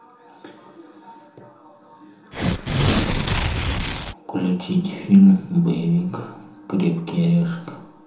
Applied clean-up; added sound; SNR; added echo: none; Tearing; -2 dB; reverberation time 0.8 s.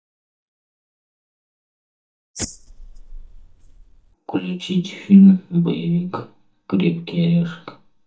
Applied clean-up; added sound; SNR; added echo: neural mask model DeepFilterNet 3.